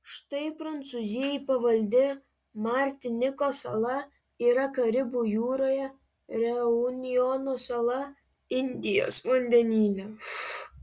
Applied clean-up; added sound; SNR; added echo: none; none; none; none.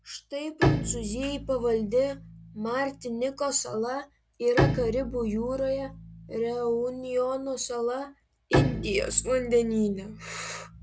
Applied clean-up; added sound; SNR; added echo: none; Bowed string instrument; 4 dB; none.